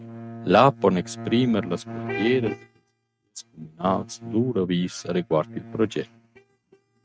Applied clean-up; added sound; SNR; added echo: neural mask model RNNoise.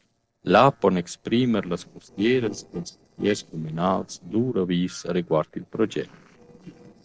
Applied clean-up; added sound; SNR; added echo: neural separator model SepFormer DNS4.